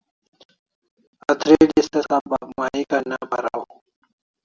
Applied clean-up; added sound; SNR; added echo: none; none; none; none.